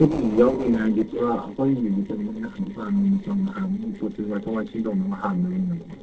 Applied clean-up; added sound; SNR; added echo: neural separator model SepFormer DNS4.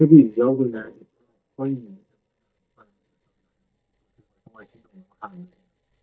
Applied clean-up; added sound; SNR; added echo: neural mask model DeepFilterNet 3.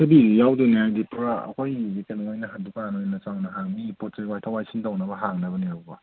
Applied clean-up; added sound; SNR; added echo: none; none; none; none.